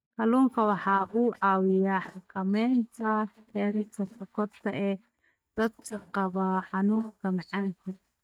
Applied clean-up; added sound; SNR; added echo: neural mask model DeepFilterNet 3.